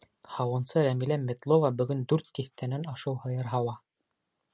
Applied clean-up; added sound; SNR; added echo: none; none; none; none.